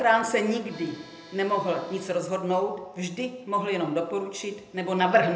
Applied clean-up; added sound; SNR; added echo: none; Accordion; 20 dB; reverberation time 0.6 s.